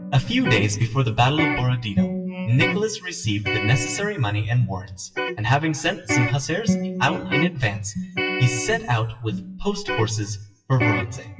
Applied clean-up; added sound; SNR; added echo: classical method WPE with log-MMSE.